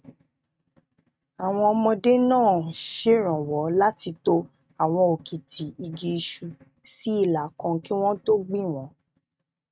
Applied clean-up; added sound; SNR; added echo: neural mask model RNNoise.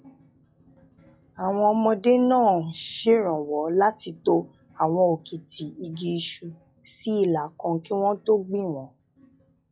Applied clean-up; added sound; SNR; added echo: classical method log-MMSE.